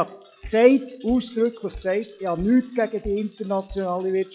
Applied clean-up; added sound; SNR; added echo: classical method log-MMSE.